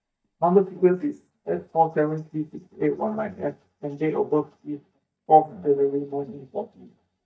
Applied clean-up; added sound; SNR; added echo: neural mask model DeepFilterNet 3.